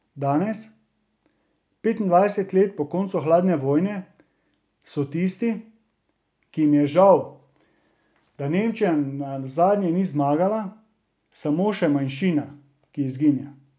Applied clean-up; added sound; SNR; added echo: none; none; none; none.